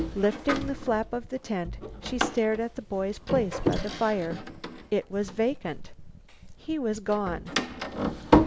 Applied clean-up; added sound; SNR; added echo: none; Door; 1 dB; none.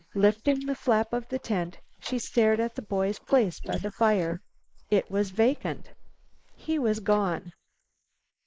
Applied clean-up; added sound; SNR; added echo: neural mask model Resemble Enhance denoiser.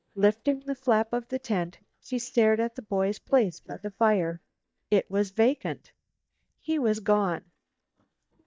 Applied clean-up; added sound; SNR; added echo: neural mask model DeepFilterNet 3.